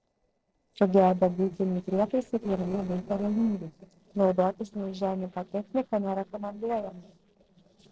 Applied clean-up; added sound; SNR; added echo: neural separator model SepFormer DNS4.